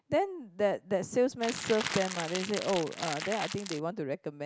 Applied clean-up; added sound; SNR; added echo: none; Crackle; 6 dB; none.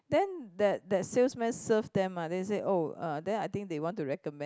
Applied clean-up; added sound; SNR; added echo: none; none; none; none.